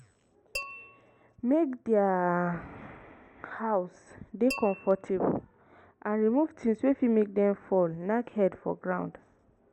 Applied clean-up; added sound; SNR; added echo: none; Tap / Glass; 15 dB; none.